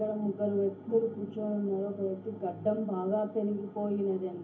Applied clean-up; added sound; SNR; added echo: none; none; none; reverberation time 0.3 s.